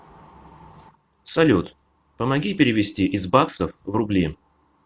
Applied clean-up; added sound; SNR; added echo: none; none; none; none.